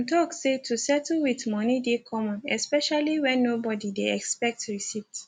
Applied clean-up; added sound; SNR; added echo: none; none; none; none.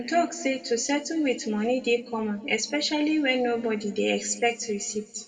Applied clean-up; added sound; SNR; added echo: none; none; none; reverberation time 1.3 s.